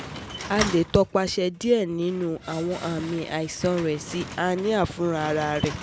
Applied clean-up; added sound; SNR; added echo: none; Slam; 12 dB; none.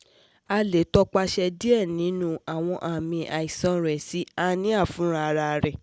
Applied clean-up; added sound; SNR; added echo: none; none; none; none.